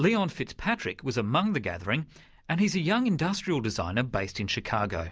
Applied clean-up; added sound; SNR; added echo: none; none; none; none.